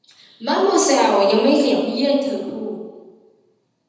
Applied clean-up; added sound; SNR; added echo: none; none; none; reverberation time 1.0 s.